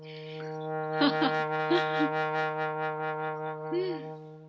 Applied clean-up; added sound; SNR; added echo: none; Brass instrument; -3 dB; none.